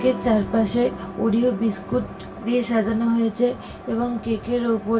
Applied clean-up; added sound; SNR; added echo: none; Electric guitar / Strum; 17 dB; reverberation time 0.2 s.